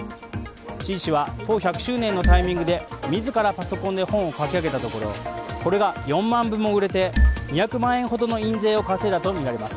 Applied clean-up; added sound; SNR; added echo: none; Marimba, xylophone; -4 dB; none.